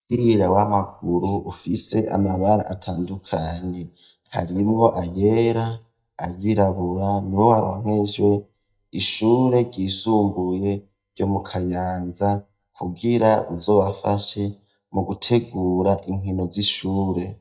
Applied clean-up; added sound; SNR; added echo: neural mask model DeepFilterNet 3.